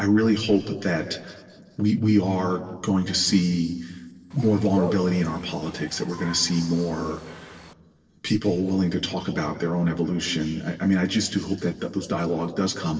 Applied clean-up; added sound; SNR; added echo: neural separator model SepFormer DNS4.